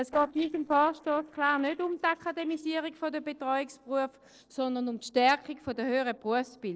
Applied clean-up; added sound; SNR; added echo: neural separator model SepFormer DNS4.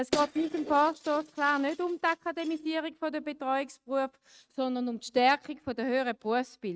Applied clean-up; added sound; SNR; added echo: neural mask model RNNoise.